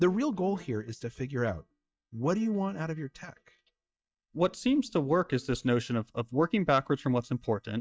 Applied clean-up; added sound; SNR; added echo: neural mask model DeepFilterNet 3.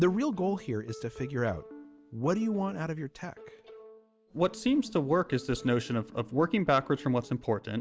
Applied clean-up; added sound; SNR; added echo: none; none; none; none.